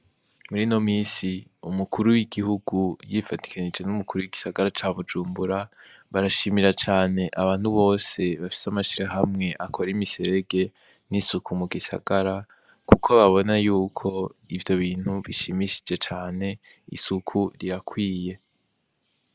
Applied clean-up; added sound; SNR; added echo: none; none; none; none.